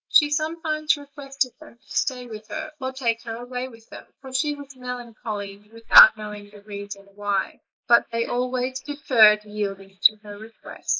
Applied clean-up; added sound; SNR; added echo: neural mask model Resemble Enhance denoiser.